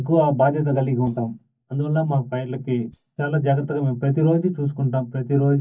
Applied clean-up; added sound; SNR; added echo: neural mask model DeepFilterNet 3.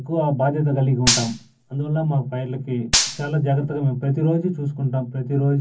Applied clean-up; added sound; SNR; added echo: none; Gunshot, gunfire; 3 dB; reverberation time 0.3 s.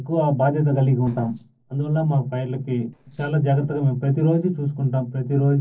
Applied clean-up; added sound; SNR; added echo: neural separator model SepFormer DNS4.